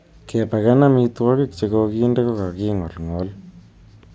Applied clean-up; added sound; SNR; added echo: none; none; none; none.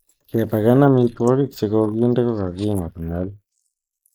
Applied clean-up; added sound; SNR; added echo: neural mask model Resemble Enhance denoiser.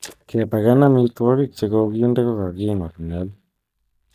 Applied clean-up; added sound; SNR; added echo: neural mask model DeepFilterNet 3.